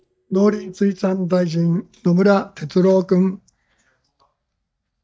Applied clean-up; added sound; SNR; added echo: neural mask model DeepFilterNet 3.